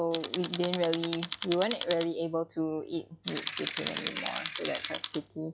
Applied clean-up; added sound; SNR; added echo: classical method log-MMSE.